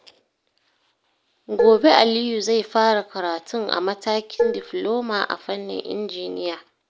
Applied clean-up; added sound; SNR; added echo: none; Dishes, pots, and pans; 3 dB; none.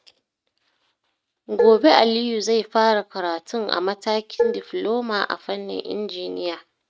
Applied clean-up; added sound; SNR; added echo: neural mask model RNNoise.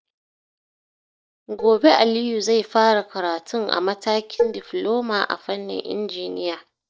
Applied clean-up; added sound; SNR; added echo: neural mask model DeepFilterNet 3.